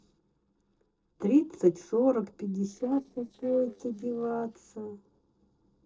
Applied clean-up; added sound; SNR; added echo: neural separator model SepFormer DNS4.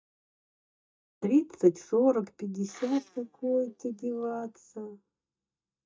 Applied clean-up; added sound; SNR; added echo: neural mask model DeepFilterNet 3.